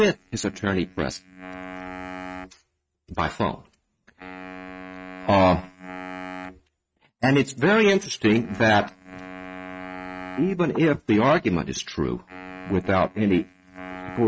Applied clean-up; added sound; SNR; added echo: neural mask model RNNoise.